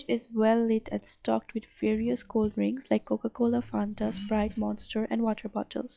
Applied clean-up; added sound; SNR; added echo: classical method log-MMSE.